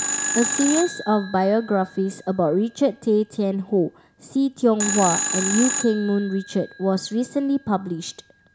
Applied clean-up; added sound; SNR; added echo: none; Telephone; 7 dB; none.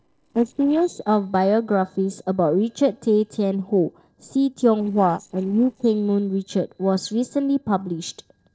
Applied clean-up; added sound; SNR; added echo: neural separator model SepFormer DNS4.